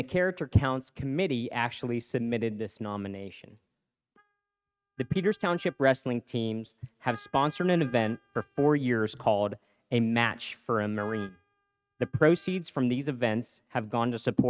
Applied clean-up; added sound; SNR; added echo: neural mask model RNNoise.